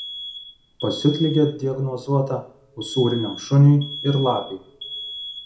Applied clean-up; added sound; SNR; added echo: none; Alarm; 14 dB; reverberation time 0.4 s.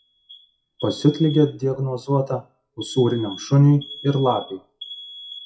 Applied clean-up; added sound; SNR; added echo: classical method WPE with log-MMSE.